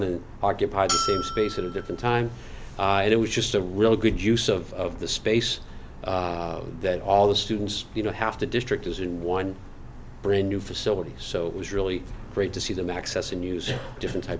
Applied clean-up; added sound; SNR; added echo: none; Bell; 6 dB; none.